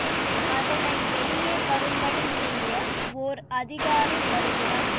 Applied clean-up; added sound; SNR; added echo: none; Water; -4 dB; none.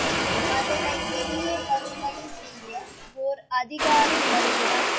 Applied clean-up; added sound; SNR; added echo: classical method log-MMSE.